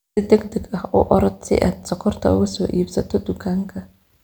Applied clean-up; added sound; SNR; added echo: none; none; none; none.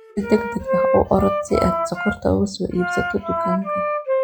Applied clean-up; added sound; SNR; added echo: classical method log-MMSE.